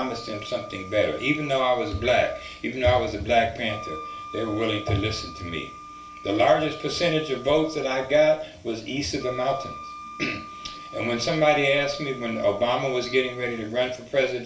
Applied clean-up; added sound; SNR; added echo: none; Wind instrument, woodwind instrument; 17 dB; reverberation time 0.3 s.